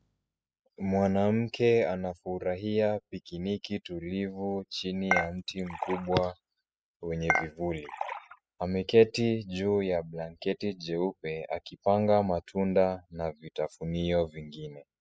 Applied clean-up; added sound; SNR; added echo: classical method spectral subtraction.